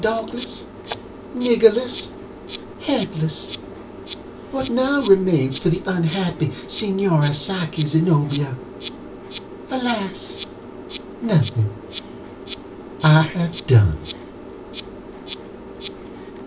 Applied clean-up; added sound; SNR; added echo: none; Insect; 11 dB; reverberation time 0.2 s.